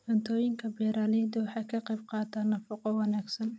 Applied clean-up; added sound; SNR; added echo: none; none; none; none.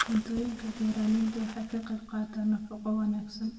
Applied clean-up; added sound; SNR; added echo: none; Fire; 12 dB; reverberation time 1.1 s.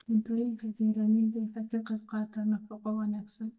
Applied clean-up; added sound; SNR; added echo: neural mask model DeepFilterNet 3.